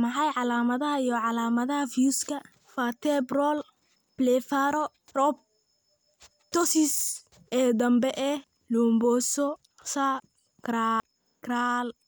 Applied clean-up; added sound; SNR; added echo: none; none; none; none.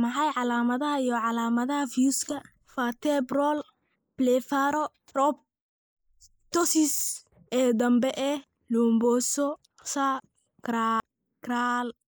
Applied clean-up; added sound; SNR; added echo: neural mask model Resemble Enhance denoiser.